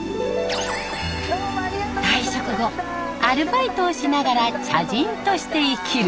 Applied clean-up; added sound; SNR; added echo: none; Rain; 17 dB; none.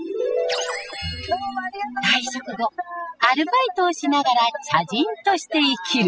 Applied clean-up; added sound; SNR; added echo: classical method spectral subtraction.